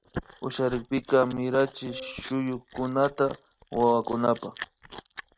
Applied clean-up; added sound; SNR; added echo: neural mask model RNNoise.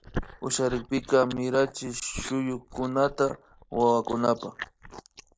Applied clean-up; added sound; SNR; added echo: neural mask model Resemble Enhance denoiser.